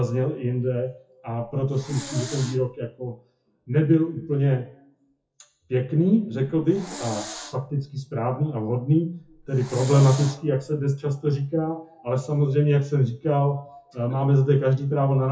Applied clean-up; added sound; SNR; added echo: classical method WPE with log-MMSE.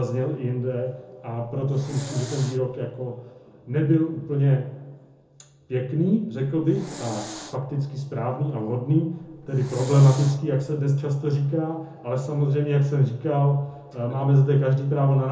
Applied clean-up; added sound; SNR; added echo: none; Hiss; 16 dB; reverberation time 0.6 s.